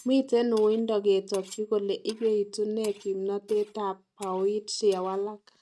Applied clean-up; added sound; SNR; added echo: neural mask model RNNoise.